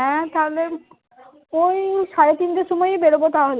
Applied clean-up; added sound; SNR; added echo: none; none; none; none.